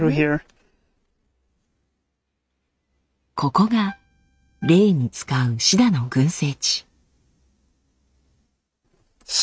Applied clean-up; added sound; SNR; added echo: neural mask model RNNoise.